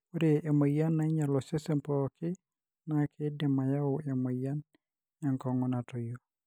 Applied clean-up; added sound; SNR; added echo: none; none; none; none.